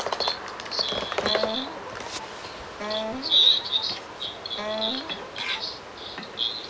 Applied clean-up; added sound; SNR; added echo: none; Wind instrument, woodwind instrument; 8 dB; none.